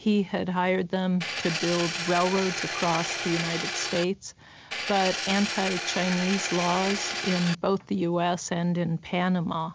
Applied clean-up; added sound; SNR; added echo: none; Engine; 4 dB; none.